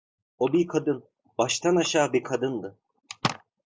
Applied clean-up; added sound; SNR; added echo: none; none; none; none.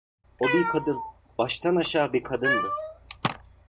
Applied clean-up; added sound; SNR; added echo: none; Cat; 4 dB; none.